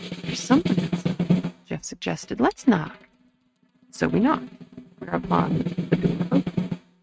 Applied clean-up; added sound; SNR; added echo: neural mask model RNNoise.